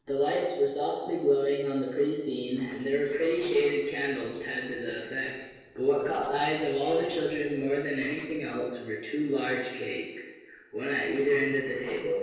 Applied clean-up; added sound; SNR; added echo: neural separator model SepFormer DNS4.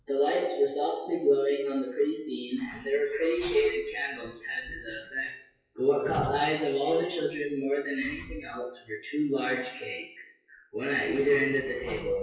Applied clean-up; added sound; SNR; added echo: classical method WPE with log-MMSE.